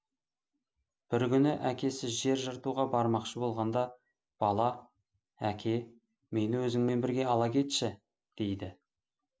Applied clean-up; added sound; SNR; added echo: none; none; none; none.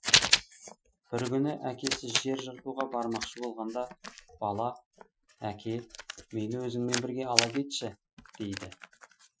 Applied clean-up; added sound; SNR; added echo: classical method Wiener filter.